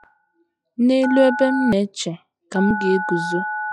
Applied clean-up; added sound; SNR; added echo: classical method log-MMSE.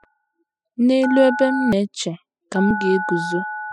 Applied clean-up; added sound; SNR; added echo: classical method spectral subtraction.